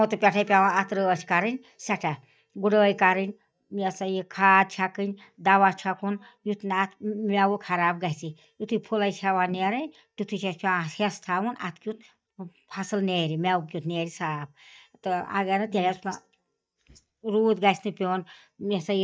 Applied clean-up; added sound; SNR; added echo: neural mask model DeepFilterNet 3.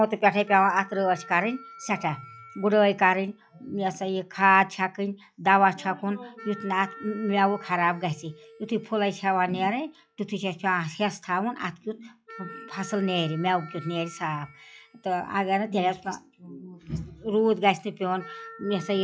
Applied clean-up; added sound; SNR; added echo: classical method log-MMSE.